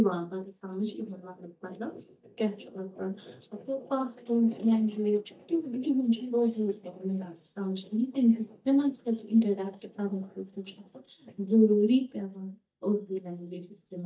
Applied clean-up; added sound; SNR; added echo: neural mask model DeepFilterNet 3.